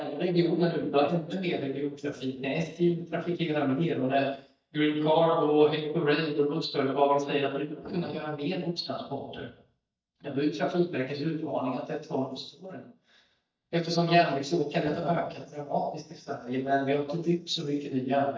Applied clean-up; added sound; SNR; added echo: neural mask model DeepFilterNet 3.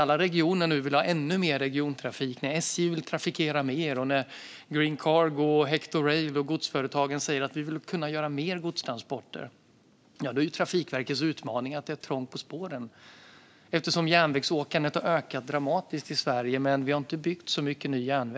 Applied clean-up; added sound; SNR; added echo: none; none; none; none.